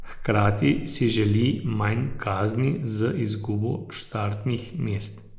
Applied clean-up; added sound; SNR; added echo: neural mask model Resemble Enhance denoiser.